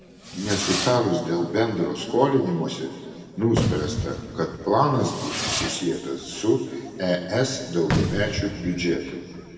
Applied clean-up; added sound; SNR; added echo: none; Fireworks; 7 dB; reverberation time 2.0 s.